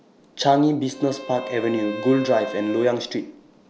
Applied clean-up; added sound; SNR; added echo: none; Bowed string instrument; 12 dB; none.